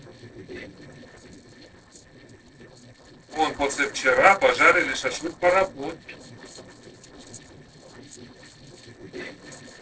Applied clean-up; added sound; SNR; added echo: neural separator model SepFormer DNS4.